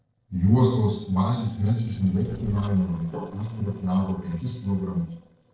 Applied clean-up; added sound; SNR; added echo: neural separator model SepFormer DNS4.